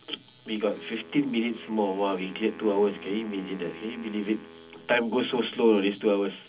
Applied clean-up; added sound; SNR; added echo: none; Wind instrument, woodwind instrument; 19 dB; reverberation time 0.4 s.